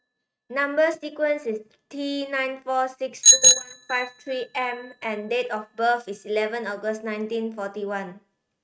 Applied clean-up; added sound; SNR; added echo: neural mask model RNNoise.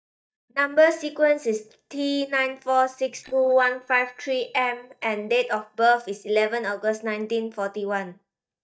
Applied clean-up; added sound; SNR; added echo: neural mask model DeepFilterNet 3.